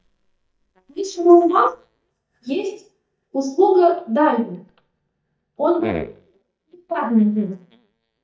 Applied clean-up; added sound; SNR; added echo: neural mask model DeepFilterNet 3.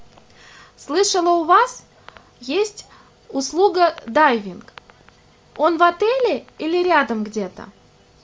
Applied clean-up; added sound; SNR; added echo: none; none; none; none.